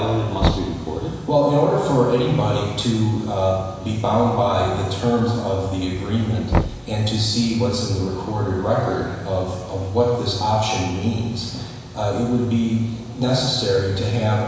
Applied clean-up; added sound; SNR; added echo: none; Knock; 10 dB; reverberation time 1.0 s.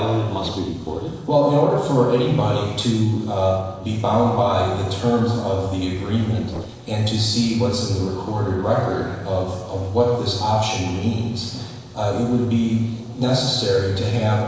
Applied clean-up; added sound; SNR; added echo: neural separator model SepFormer DNS4.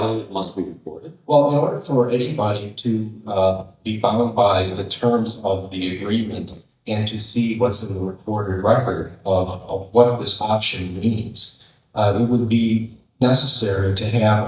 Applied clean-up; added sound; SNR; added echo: neural mask model DeepFilterNet 3.